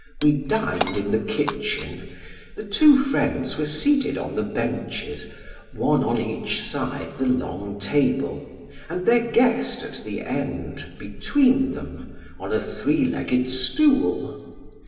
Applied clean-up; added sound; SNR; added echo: none; Shatter; 10 dB; reverberation time 1.9 s.